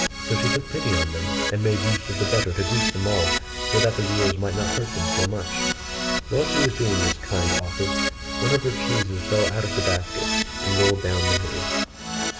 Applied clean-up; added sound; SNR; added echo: none; Keyboard (musical); 1 dB; none.